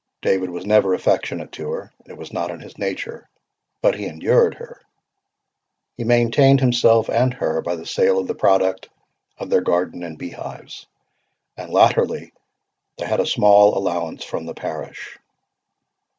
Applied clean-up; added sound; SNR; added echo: none; none; none; none.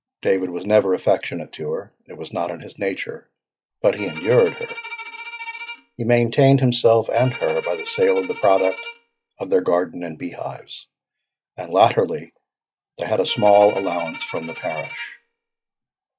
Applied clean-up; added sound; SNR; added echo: classical method log-MMSE.